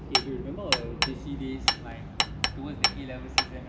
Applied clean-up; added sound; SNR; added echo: none; Hammer; -5 dB; none.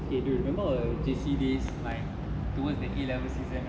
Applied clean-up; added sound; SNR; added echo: none; none; none; none.